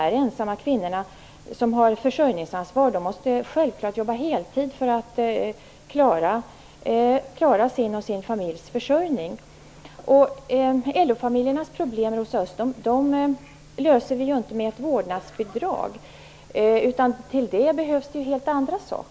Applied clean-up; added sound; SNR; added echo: none; none; none; none.